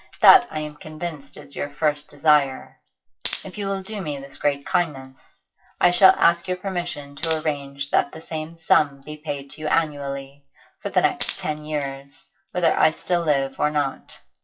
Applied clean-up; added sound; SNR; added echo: classical method WPE with log-MMSE.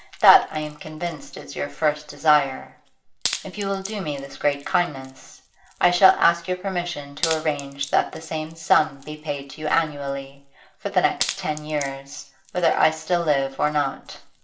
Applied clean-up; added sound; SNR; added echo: none; Wood; 15 dB; reverberation time 0.4 s.